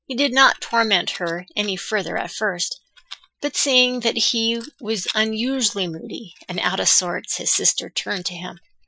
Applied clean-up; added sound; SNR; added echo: classical method Wiener filter.